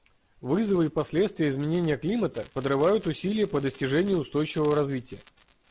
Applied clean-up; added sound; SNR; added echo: none; none; none; none.